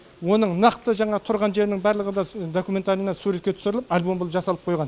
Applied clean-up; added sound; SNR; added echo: none; none; none; none.